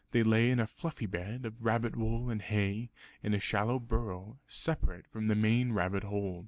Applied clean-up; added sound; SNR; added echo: none; none; none; none.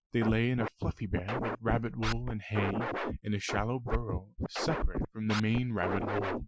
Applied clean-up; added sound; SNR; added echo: classical method Wiener filter.